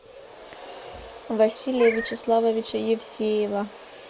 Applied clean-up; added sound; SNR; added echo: none; Meow; 12 dB; none.